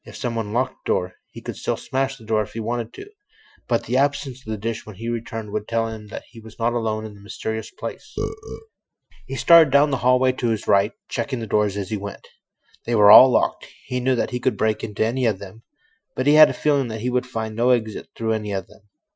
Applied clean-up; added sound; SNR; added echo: classical method Wiener filter.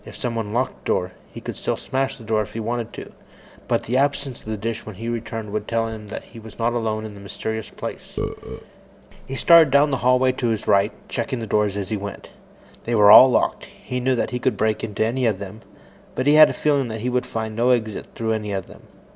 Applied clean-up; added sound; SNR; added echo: none; Burping, eructation; 10 dB; none.